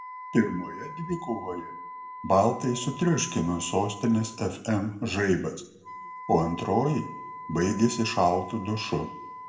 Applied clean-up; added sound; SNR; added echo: none; Wind instrument, woodwind instrument; 14 dB; reverberation time 0.6 s.